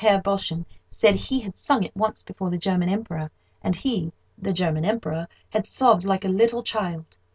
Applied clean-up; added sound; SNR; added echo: none; none; none; none.